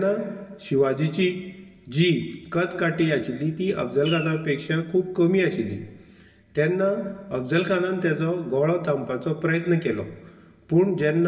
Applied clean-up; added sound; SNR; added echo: none; Fireworks; 10 dB; reverberation time 0.1 s.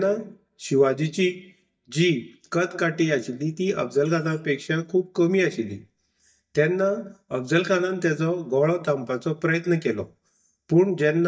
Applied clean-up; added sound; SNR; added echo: neural mask model DeepFilterNet 3.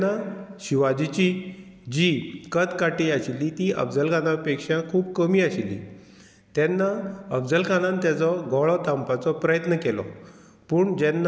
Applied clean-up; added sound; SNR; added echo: none; none; none; none.